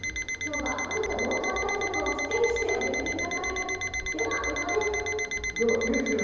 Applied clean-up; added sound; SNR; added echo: none; Alarm; 2 dB; reverberation time 2.2 s.